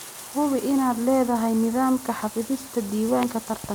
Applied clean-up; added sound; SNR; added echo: none; Bathtub (filling or washing); 16 dB; none.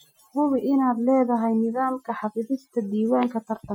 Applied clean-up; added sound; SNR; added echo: classical method Wiener filter.